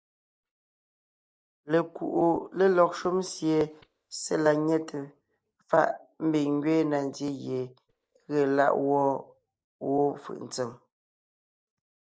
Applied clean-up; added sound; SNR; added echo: neural mask model DeepFilterNet 3.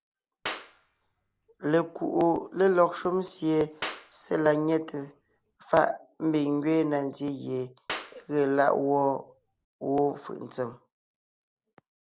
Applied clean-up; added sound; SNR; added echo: none; Clapping; 14 dB; none.